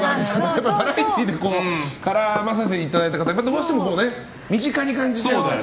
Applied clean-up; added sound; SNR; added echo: none; Knock / Wood; 15 dB; none.